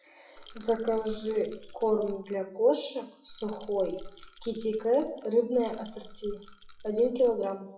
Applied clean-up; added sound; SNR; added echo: classical method WPE with log-MMSE.